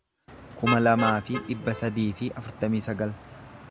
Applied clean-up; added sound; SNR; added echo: none; Motor vehicle (road); 8 dB; none.